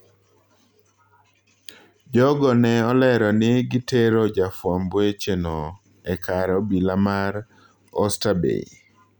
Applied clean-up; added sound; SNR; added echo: none; none; none; none.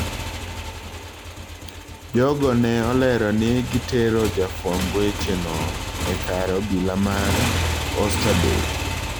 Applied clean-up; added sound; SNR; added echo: none; Motorcycle; 3 dB; none.